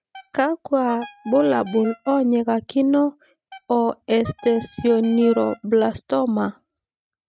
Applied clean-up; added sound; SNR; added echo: neural mask model RNNoise.